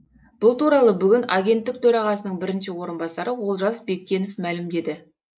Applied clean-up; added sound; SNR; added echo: neural mask model Resemble Enhance denoiser.